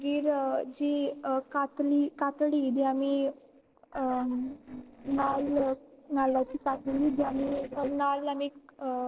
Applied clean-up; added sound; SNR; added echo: neural separator model SepFormer DNS4.